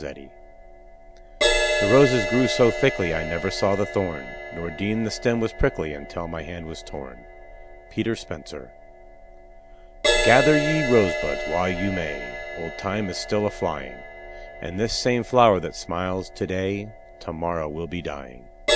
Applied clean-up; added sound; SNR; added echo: none; Crash cymbal; 4 dB; none.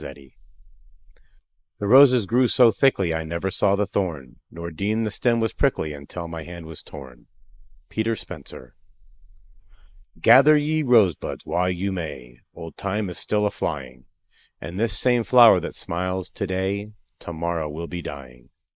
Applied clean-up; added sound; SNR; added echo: neural mask model Resemble Enhance denoiser.